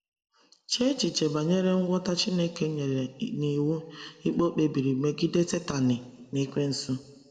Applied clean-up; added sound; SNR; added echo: none; none; none; reverberation time 1.3 s.